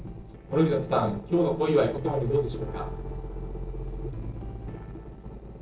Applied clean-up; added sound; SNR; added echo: neural separator model SepFormer DNS4.